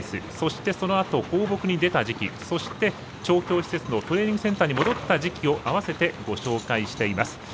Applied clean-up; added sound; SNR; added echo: none; none; none; none.